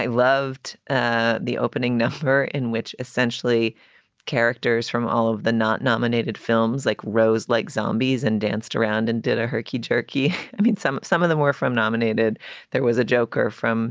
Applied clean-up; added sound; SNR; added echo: none; none; none; none.